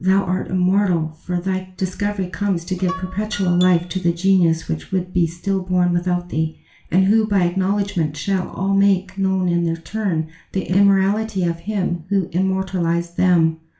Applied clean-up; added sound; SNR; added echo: none; Guitar; 16 dB; reverberation time 0.4 s.